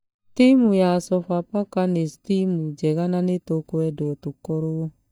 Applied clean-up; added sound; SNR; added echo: neural mask model DeepFilterNet 3.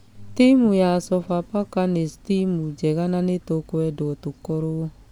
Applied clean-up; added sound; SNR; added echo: none; none; none; none.